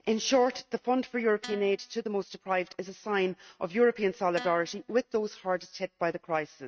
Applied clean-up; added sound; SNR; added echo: neural mask model RNNoise.